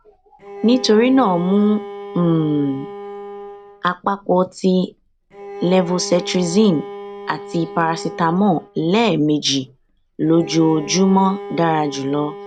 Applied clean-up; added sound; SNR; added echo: none; Bowed string instrument; 14 dB; none.